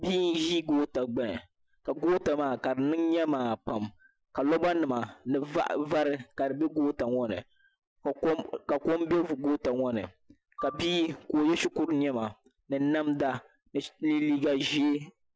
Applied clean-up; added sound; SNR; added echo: classical method Wiener filter.